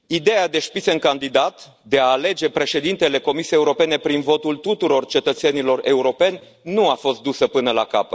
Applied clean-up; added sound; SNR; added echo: none; none; none; none.